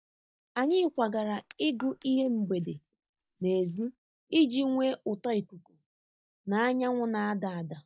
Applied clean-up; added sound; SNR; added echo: neural mask model DeepFilterNet 3.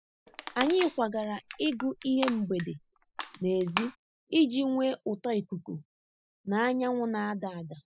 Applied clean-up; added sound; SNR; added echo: classical method spectral subtraction.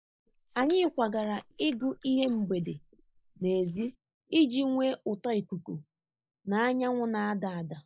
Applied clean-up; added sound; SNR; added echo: neural mask model Resemble Enhance denoiser.